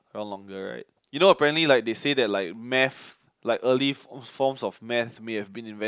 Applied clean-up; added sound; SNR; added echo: none; none; none; none.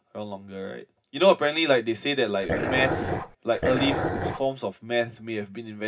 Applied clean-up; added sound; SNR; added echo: none; Dog; 1 dB; reverberation time 0.4 s.